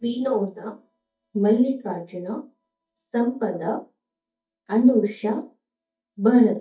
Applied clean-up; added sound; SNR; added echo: neural mask model DeepFilterNet 3.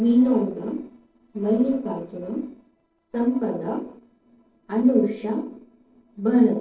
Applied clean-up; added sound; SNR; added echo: neural separator model SepFormer DNS4.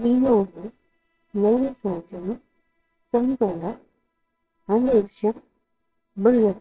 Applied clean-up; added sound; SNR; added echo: neural separator model SepFormer WHAMR!.